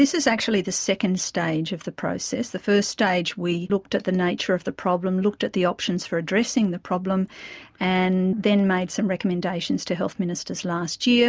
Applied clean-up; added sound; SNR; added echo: none; none; none; none.